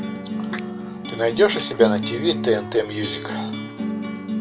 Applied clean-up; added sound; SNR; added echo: none; Acoustic guitar; 4 dB; none.